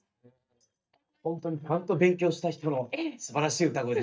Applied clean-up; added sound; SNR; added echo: neural mask model DeepFilterNet 3.